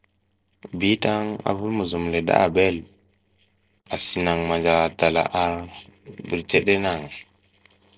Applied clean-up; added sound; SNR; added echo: neural separator model SepFormer DNS4.